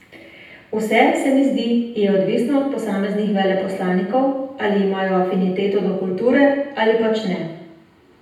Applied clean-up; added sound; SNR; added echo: none; none; none; reverberation time 0.8 s.